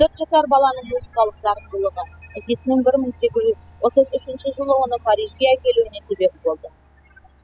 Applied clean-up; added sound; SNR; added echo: classical method spectral subtraction.